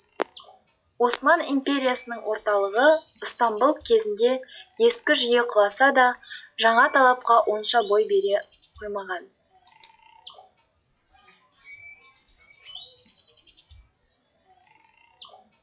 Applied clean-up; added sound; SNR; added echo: classical method log-MMSE.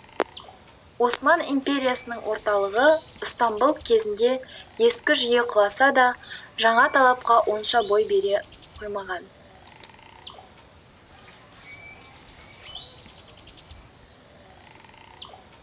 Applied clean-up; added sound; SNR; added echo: none; Bird; 17 dB; none.